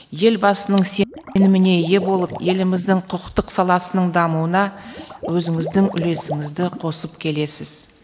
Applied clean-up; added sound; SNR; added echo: neural mask model Resemble Enhance denoiser.